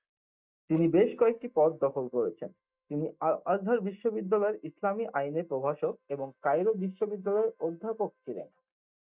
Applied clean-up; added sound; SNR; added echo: neural mask model DeepFilterNet 3.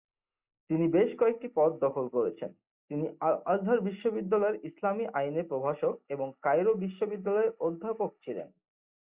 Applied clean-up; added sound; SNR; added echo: neural mask model Resemble Enhance denoiser.